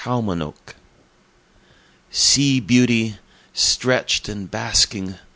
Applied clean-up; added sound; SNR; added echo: none; none; none; none.